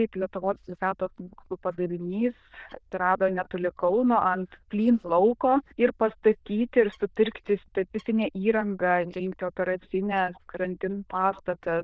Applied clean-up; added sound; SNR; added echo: neural diffusion model UNIVERSE++.